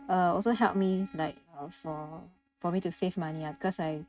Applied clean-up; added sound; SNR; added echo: neural mask model RNNoise.